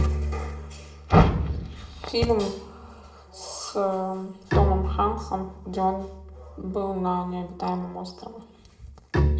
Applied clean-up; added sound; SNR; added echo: none; Bowed string instrument; 3 dB; reverberation time 0.7 s.